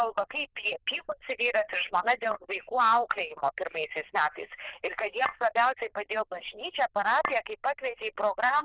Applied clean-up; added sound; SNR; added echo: neural diffusion model UNIVERSE++.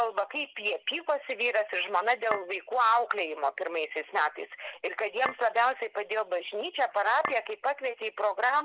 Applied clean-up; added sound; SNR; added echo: none; Chink, clink; 8 dB; none.